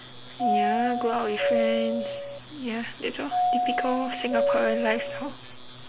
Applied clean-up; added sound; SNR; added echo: none; Doorbell; -3 dB; none.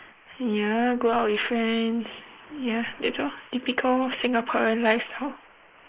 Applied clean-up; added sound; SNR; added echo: neural mask model Resemble Enhance denoiser.